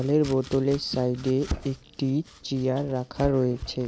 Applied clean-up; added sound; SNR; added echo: none; Domestic sounds, home sounds; 13 dB; none.